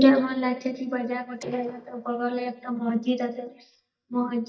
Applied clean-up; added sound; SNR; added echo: neural mask model DeepFilterNet 3.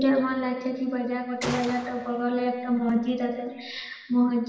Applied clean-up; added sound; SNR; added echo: none; Gunshot, gunfire; 13 dB; reverberation time 1.0 s.